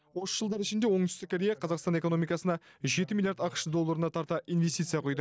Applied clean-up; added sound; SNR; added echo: neural mask model DeepFilterNet 3.